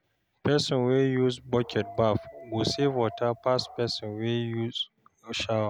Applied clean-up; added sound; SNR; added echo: none; Dog; 18 dB; none.